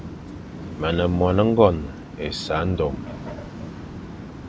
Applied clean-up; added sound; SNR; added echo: none; Waves, surf; 11 dB; none.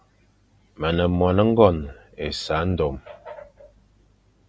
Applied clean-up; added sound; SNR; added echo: none; none; none; none.